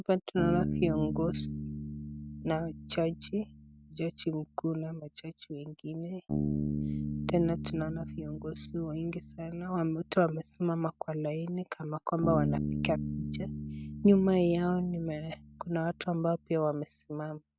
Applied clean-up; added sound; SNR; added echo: none; Bass guitar; 6 dB; none.